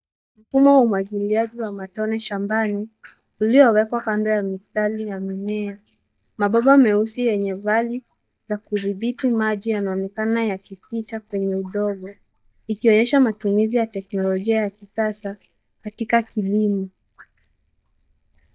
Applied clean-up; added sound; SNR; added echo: neural mask model DeepFilterNet 3.